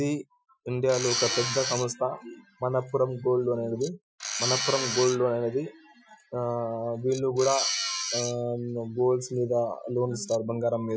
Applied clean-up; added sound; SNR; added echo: classical method Wiener filter.